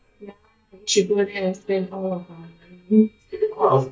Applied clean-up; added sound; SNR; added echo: neural mask model DeepFilterNet 3.